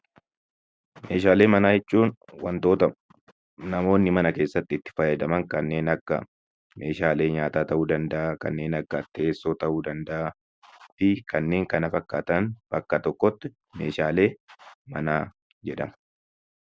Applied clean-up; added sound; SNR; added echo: none; none; none; none.